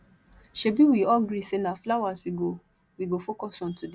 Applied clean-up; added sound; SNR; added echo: none; none; none; none.